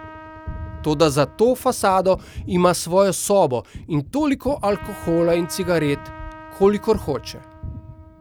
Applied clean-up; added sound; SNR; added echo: none; Trumpet + Gunshot, gunfire; 15 dB; none.